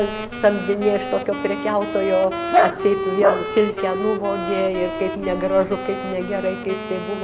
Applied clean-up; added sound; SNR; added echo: none; Dog + Wind instrument, woodwind instrument; 3 dB; none.